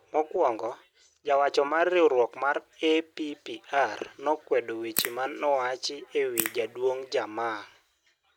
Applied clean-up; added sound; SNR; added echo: none; Crack / Crackle; 9 dB; none.